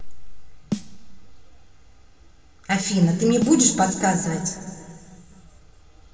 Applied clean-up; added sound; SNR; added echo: none; Snare drum; 13 dB; reverberation time 2.7 s.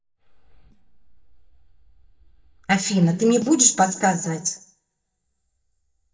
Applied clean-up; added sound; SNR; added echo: neural mask model DeepFilterNet 3.